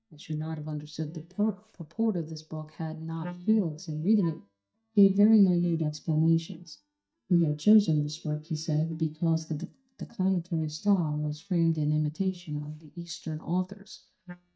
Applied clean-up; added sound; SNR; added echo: neural mask model DeepFilterNet 3.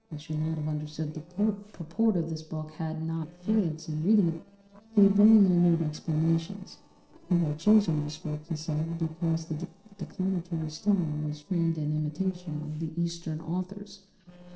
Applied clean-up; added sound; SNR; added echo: neural separator model SepFormer DNS4.